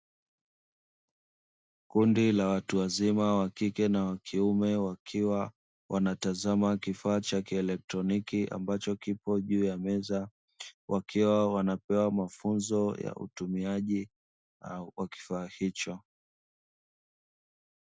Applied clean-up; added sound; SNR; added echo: none; none; none; none.